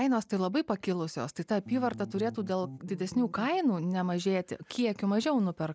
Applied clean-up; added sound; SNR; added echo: none; Bass guitar; 14 dB; none.